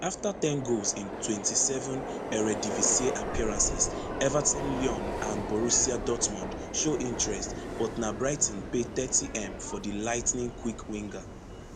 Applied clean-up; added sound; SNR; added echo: none; Subway, metro, underground; 5 dB; none.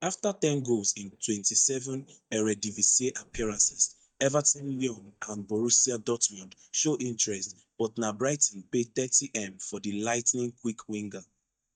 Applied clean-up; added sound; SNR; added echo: neural mask model DeepFilterNet 3.